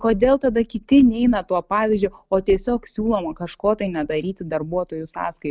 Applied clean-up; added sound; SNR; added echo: none; none; none; none.